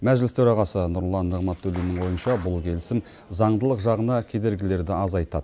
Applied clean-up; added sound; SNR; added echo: none; none; none; none.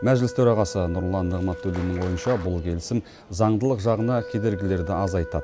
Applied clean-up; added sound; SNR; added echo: none; Wind instrument, woodwind instrument; 15 dB; none.